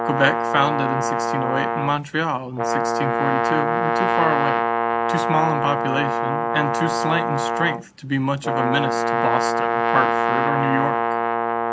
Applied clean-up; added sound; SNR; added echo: none; Brass instrument; -3 dB; none.